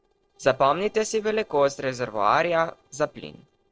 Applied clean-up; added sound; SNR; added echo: neural separator model SepFormer DNS4.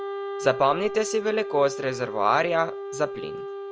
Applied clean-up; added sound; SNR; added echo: none; Wind instrument, woodwind instrument; 8 dB; none.